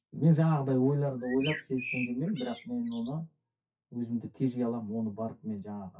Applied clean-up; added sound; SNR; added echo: classical method WPE with log-MMSE.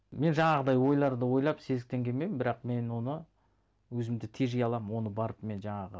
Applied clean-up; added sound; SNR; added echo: none; none; none; none.